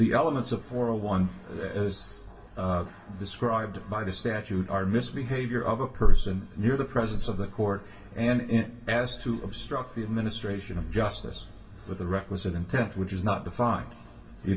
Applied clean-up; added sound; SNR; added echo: none; none; none; reverberation time 0.2 s.